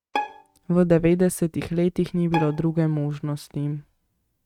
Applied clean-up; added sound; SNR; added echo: neural mask model RNNoise.